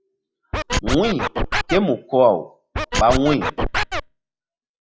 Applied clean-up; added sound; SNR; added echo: classical method log-MMSE.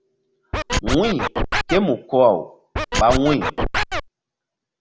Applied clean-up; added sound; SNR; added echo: none; Scratching (performance technique); 1 dB; none.